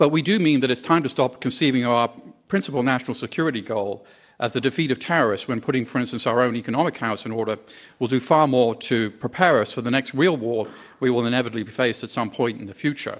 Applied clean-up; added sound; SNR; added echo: none; none; none; none.